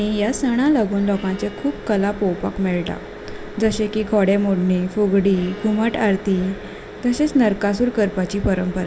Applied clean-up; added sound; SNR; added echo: none; Bowed string instrument; 20 dB; reverberation time 0.5 s.